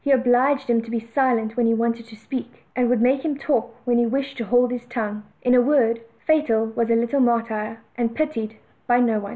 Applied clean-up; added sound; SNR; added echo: none; none; none; none.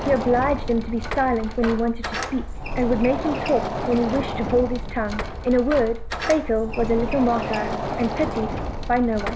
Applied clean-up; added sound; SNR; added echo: none; Door; 5 dB; none.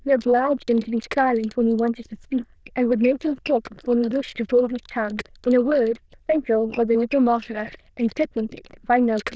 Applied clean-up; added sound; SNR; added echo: neural diffusion model UNIVERSE++.